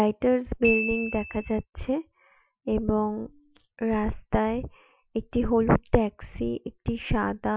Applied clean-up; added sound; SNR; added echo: classical method Wiener filter.